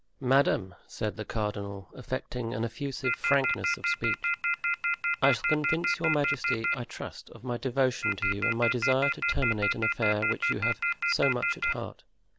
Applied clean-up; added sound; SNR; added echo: none; Telephone; -1 dB; none.